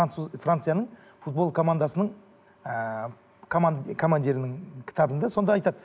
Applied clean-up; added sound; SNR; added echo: none; none; none; none.